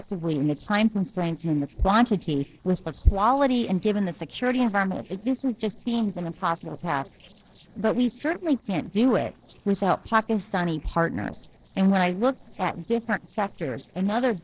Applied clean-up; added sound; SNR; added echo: neural separator model SepFormer DNS4.